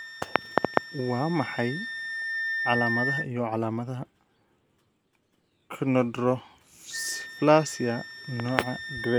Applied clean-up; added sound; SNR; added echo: none; Wind instrument, woodwind instrument; 8 dB; none.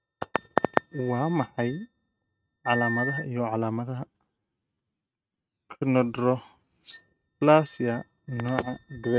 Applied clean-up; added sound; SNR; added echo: neural mask model RNNoise.